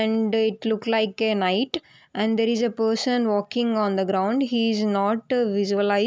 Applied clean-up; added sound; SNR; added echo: none; none; none; none.